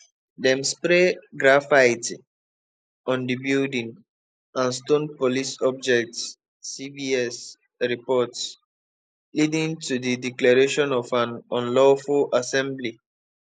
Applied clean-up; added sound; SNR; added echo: neural mask model Resemble Enhance denoiser.